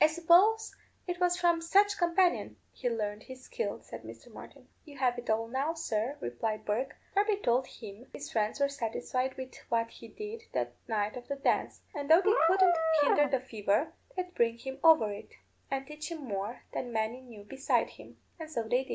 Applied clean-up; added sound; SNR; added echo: none; Brass instrument; -3 dB; none.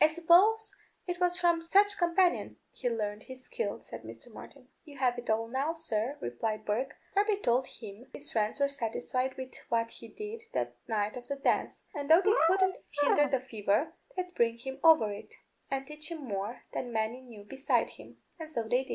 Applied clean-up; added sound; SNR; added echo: neural mask model Resemble Enhance denoiser.